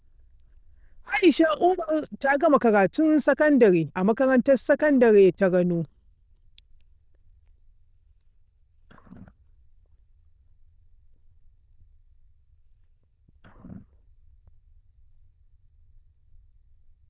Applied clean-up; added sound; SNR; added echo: neural diffusion model UNIVERSE++.